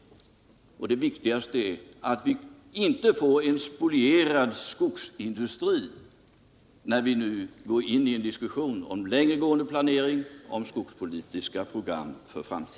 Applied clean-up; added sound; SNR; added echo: none; none; none; none.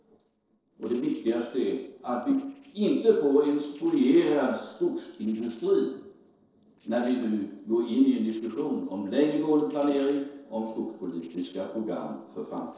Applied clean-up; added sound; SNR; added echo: neural separator model SepFormer DNS4.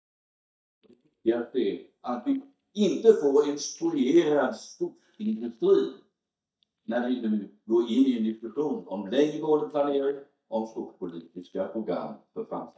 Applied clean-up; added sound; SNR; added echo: neural mask model DeepFilterNet 3.